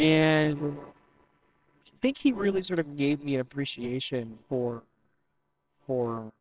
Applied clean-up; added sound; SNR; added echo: neural separator model SepFormer WHAMR!.